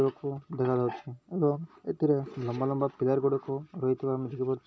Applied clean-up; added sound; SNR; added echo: none; none; none; none.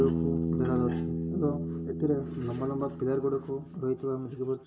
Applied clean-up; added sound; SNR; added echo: none; Bass guitar; 2 dB; reverberation time 2.1 s.